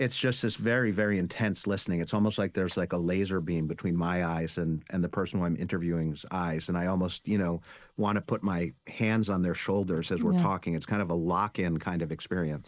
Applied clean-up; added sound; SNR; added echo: neural mask model Resemble Enhance denoiser.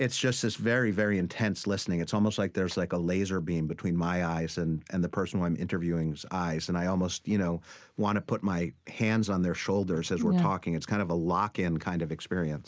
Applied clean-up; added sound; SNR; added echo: none; none; none; none.